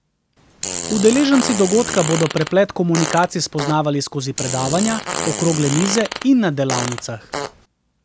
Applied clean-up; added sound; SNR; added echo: none; Fart; 7 dB; none.